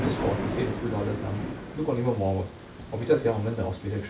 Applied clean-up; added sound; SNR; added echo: none; Thunder; 6 dB; none.